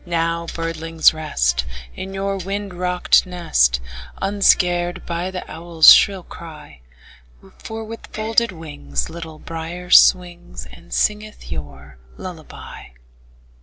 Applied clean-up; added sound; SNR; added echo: none; none; none; none.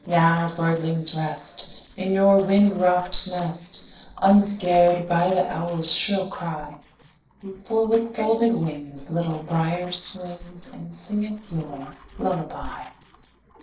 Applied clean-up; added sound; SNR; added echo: neural separator model SepFormer DNS4.